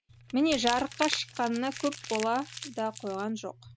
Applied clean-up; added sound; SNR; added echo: none; Crumpling, crinkling; 10 dB; none.